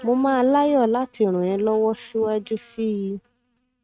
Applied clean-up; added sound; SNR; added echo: neural mask model RNNoise.